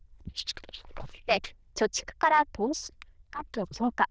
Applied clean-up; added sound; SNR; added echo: neural diffusion model UNIVERSE++.